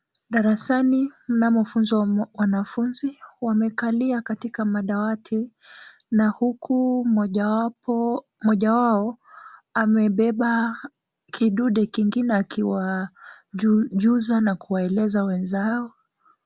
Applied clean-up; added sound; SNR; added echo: none; none; none; none.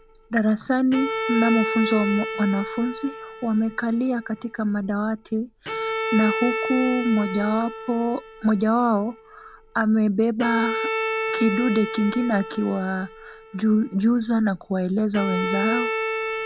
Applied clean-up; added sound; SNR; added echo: none; Bowed string instrument; 7 dB; none.